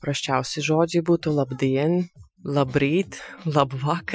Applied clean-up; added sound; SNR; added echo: classical method Wiener filter.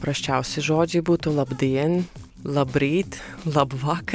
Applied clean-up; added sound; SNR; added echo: none; Drum kit; 18 dB; none.